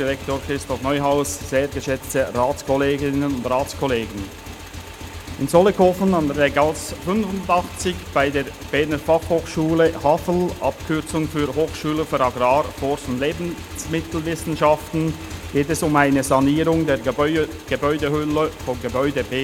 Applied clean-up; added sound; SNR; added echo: none; Motorcycle / Engine; 14 dB; none.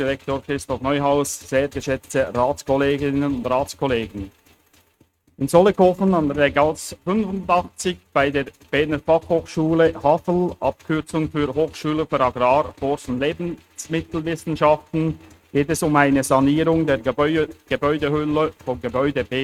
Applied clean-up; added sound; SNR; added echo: neural mask model RNNoise.